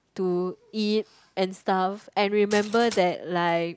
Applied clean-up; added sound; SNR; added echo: none; Glass; 16 dB; none.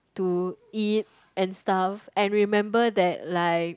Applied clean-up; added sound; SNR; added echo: none; none; none; none.